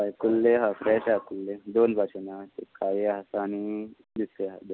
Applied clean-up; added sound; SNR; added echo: none; none; none; none.